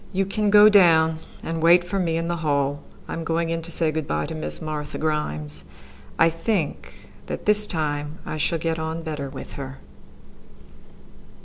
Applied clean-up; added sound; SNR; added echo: none; none; none; none.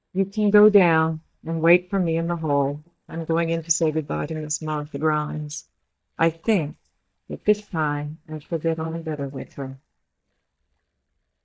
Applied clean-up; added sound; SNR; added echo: neural mask model DeepFilterNet 3.